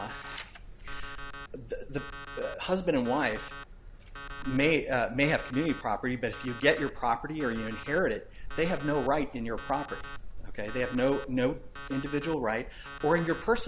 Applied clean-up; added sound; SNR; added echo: none; Alarm; 15 dB; none.